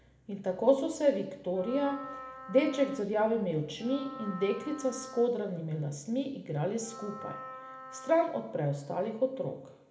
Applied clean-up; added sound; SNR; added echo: none; Wind instrument, woodwind instrument; 15 dB; reverberation time 0.7 s.